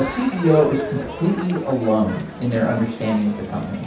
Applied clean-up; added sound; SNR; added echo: none; Crowd; 10 dB; reverberation time 0.7 s.